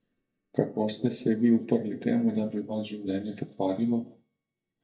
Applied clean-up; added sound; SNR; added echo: neural mask model DeepFilterNet 3.